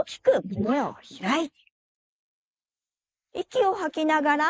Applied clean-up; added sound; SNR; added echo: neural mask model Resemble Enhance denoiser.